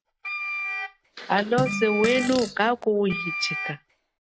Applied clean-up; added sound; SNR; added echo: none; Wind instrument, woodwind instrument + Fart; 6 dB; none.